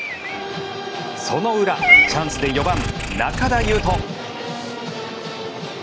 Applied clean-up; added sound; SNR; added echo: none; Meow / Purr; 0 dB; none.